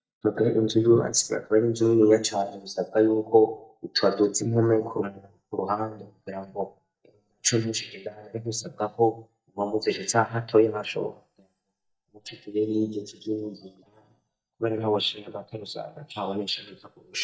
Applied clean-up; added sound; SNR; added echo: neural mask model DeepFilterNet 3.